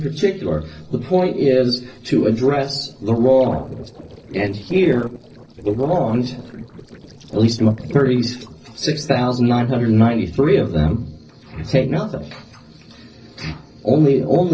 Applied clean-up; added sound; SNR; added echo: neural separator model SepFormer DNS4.